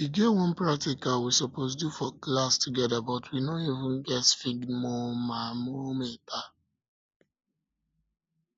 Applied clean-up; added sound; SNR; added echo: none; none; none; none.